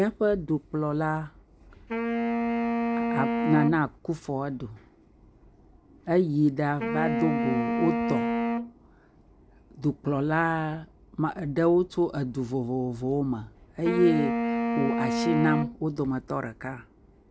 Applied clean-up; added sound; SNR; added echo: none; Wind instrument, woodwind instrument; 1 dB; none.